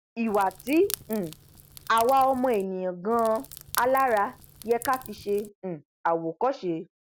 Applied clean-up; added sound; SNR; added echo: none; Crackle; 15 dB; none.